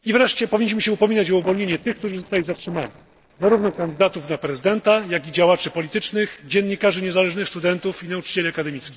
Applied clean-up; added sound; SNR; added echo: neural separator model SepFormer DNS4.